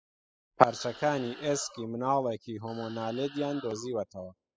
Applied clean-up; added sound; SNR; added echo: classical method spectral subtraction.